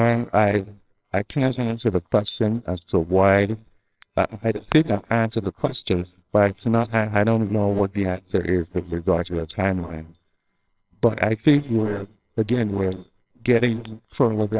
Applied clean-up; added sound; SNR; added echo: neural separator model SepFormer WHAMR!.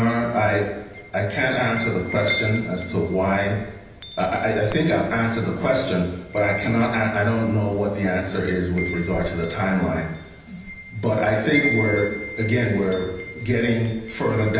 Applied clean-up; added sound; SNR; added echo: none; Wind chime; 12 dB; reverberation time 0.9 s.